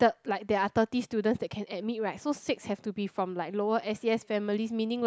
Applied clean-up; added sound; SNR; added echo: none; none; none; none.